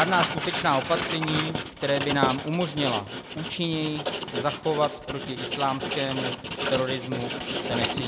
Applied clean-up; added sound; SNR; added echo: none; Writing; 0 dB; none.